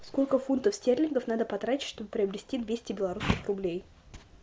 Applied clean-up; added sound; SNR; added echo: none; none; none; none.